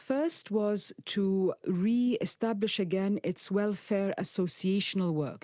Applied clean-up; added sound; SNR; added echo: none; none; none; none.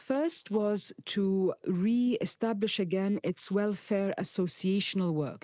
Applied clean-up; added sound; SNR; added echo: neural mask model Resemble Enhance denoiser.